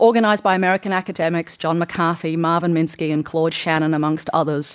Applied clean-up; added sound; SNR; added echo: none; none; none; none.